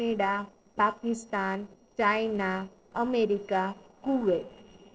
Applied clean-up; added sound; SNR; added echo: neural separator model SepFormer DNS4.